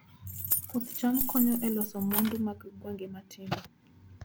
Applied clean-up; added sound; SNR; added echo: none; Keys jangling; 2 dB; none.